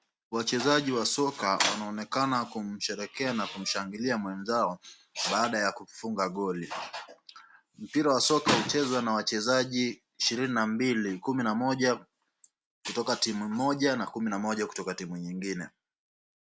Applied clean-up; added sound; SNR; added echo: none; none; none; none.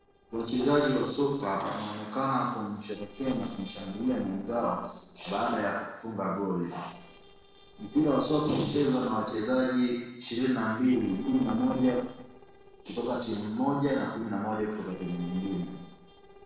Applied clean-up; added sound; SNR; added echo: neural separator model SepFormer DNS4.